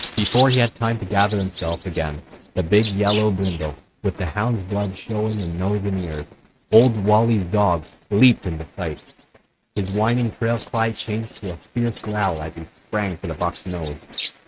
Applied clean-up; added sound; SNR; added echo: neural mask model RNNoise.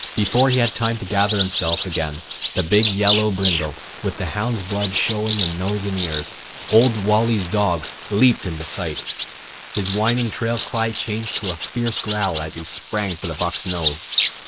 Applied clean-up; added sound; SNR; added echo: neural mask model Resemble Enhance denoiser.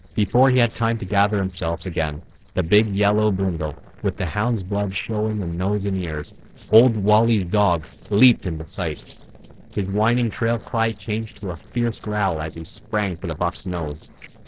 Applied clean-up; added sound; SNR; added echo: neural separator model SepFormer DNS4.